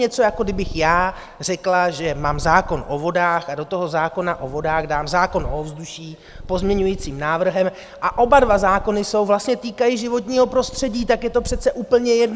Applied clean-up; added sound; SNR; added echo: none; Purr; 14 dB; none.